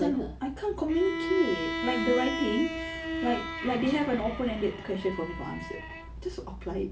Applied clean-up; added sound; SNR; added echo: none; Bowed string instrument; 6 dB; none.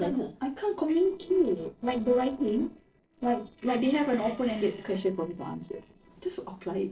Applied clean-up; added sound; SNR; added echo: neural separator model SepFormer DNS4.